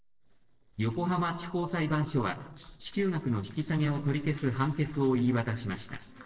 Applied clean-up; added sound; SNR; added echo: neural separator model SepFormer DNS4.